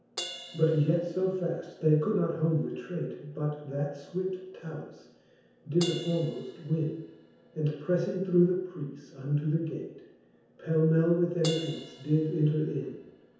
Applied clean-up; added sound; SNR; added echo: none; Crash cymbal; 18 dB; reverberation time 0.9 s.